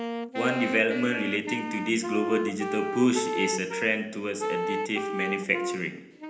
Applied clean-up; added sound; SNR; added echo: none; Wind instrument, woodwind instrument; 4 dB; reverberation time 1.0 s.